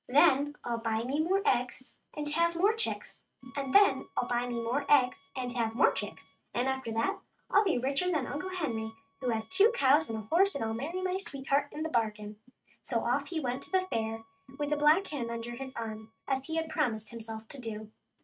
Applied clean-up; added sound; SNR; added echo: neural mask model RNNoise.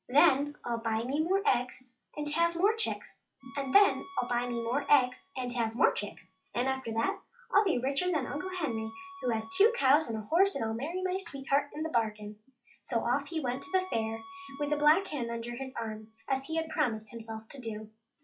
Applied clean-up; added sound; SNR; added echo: classical method log-MMSE.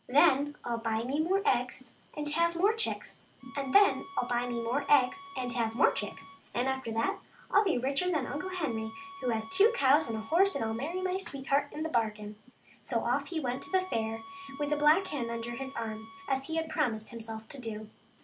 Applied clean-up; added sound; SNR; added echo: none; Bowed string instrument; 17 dB; none.